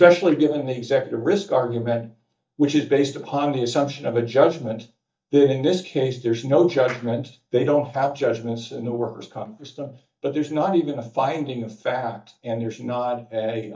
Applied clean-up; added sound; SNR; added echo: neural mask model DeepFilterNet 3.